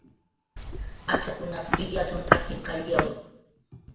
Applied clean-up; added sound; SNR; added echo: none; Walk, footsteps; -4 dB; reverberation time 0.7 s.